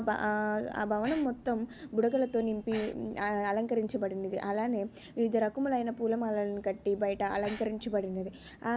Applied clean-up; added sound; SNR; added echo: none; Breathing; 20 dB; none.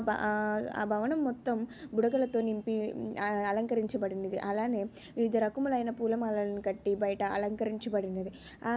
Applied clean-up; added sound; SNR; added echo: none; none; none; none.